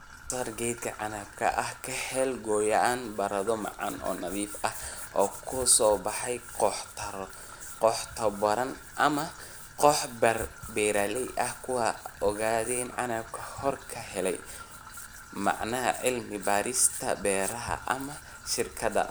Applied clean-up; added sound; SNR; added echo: none; Trickle, dribble / Traffic noise, roadway noise; 17 dB; none.